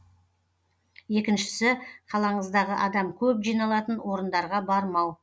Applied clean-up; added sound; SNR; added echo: none; none; none; none.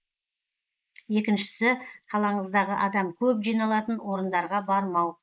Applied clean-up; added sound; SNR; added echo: neural mask model Resemble Enhance denoiser.